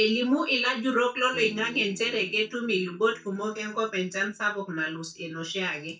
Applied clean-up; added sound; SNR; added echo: neural mask model DeepFilterNet 3.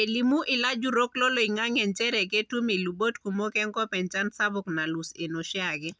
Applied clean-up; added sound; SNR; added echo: none; none; none; none.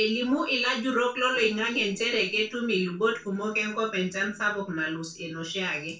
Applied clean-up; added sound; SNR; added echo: neural separator model SepFormer DNS4.